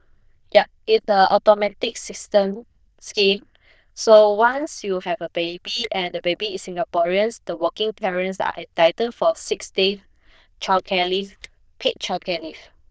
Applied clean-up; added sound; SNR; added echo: neural diffusion model UNIVERSE++.